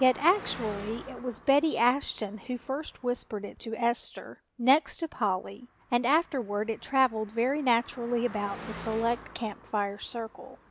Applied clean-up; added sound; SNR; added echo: none; Car passing by; 18 dB; none.